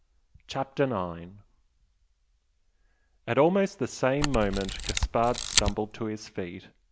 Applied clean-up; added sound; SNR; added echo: none; Camera; 0 dB; none.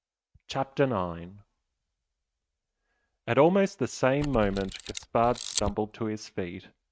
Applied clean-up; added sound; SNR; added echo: neural mask model RNNoise.